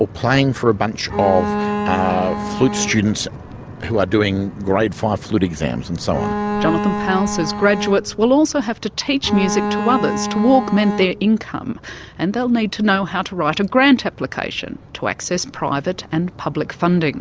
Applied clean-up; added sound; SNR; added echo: none; Bowed string instrument; 4 dB; none.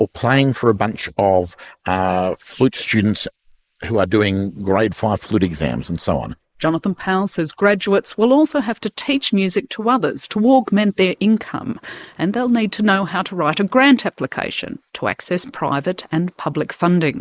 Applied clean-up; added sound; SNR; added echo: neural mask model Resemble Enhance denoiser.